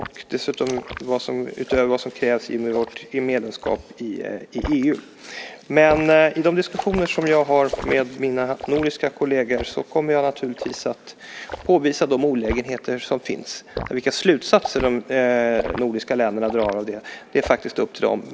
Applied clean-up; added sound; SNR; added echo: none; Liquid; 15 dB; none.